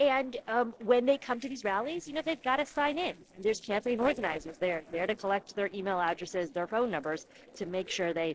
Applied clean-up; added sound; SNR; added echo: neural separator model SepFormer DNS4.